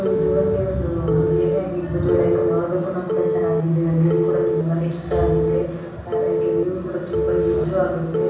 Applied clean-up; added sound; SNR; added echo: none; Telephone; 1 dB; reverberation time 1.2 s.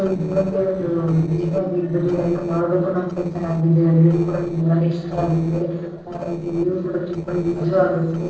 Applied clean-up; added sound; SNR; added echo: neural separator model SepFormer DNS4.